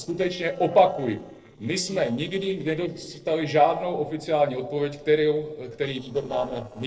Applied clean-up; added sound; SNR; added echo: neural separator model SepFormer DNS4.